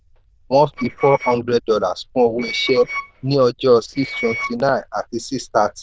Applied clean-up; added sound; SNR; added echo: neural diffusion model UNIVERSE++.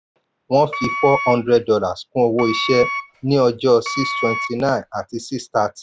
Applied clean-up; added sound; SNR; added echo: none; Wind instrument, woodwind instrument; 8 dB; none.